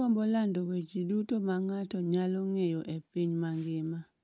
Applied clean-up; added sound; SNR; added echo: none; none; none; none.